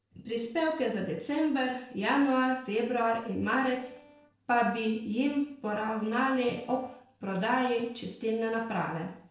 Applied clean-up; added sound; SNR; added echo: neural separator model SepFormer DNS4.